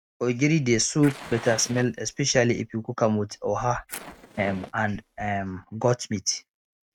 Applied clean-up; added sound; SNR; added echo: neural mask model RNNoise.